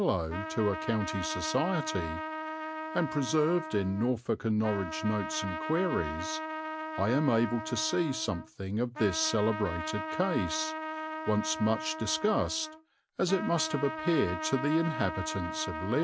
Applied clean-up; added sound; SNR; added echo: none; Trumpet; 7 dB; none.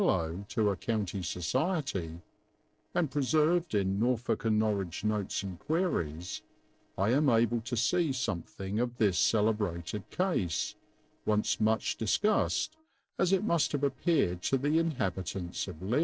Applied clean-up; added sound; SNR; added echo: neural separator model SepFormer DNS4.